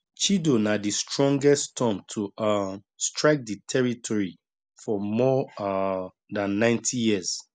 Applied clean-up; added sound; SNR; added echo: none; none; none; none.